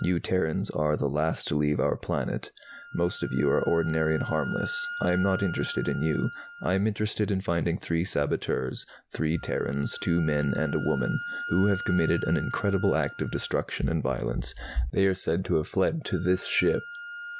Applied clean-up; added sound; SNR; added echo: none; Wind instrument, woodwind instrument; 13 dB; none.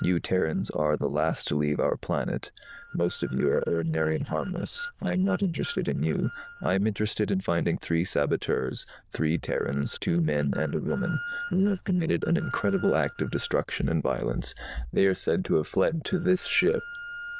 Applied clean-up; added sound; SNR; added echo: neural diffusion model UNIVERSE++.